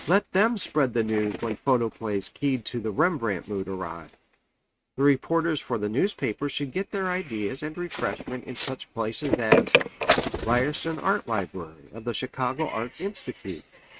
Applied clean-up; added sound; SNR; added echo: neural mask model RNNoise.